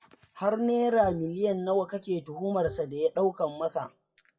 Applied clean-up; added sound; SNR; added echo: classical method WPE with log-MMSE.